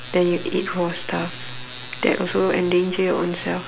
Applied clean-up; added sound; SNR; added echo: none; none; none; none.